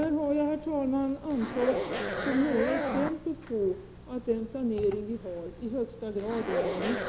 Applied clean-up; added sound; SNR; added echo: none; Zipper (clothing); 5 dB; none.